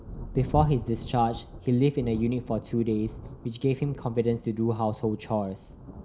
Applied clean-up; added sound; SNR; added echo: none; Thunder; 12 dB; none.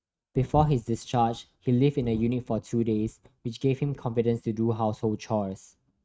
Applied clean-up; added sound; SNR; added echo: neural mask model RNNoise.